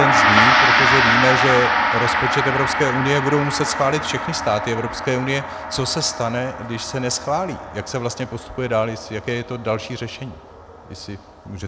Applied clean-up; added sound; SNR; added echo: none; Gong; -2 dB; none.